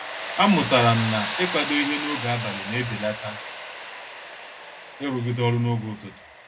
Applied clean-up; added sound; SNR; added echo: none; Tools; 7 dB; reverberation time 0.3 s.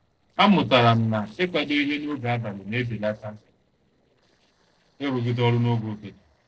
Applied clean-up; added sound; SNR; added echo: neural separator model SepFormer DNS4.